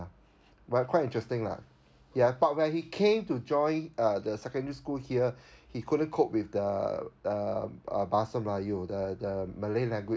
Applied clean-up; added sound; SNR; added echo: none; none; none; none.